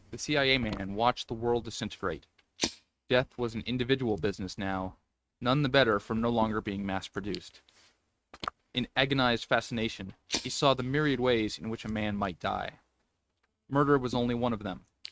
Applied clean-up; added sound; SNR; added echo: neural mask model RNNoise.